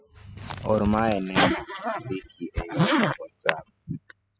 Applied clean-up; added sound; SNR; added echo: classical method spectral subtraction.